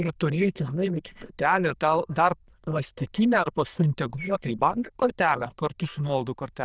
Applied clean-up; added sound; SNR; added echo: neural diffusion model UNIVERSE++.